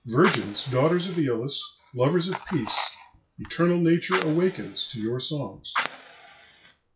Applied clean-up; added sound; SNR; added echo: classical method log-MMSE.